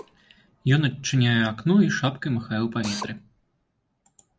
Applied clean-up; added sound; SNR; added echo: none; Drill; 19 dB; none.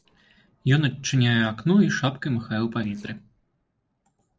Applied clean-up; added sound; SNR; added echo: neural separator model SepFormer DNS4.